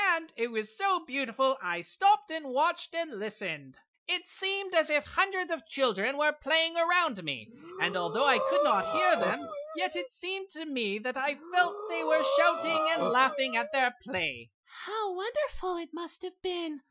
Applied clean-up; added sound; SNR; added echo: classical method Wiener filter.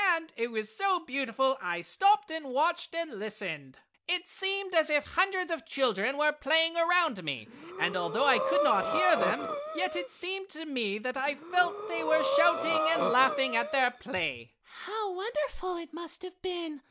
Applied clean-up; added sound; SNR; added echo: none; Breathing; 2 dB; none.